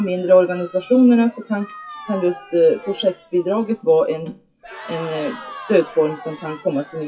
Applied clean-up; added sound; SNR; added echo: classical method WPE with log-MMSE.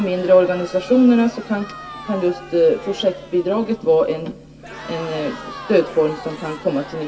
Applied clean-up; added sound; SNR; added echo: none; Crowd; 17 dB; reverberation time 0.2 s.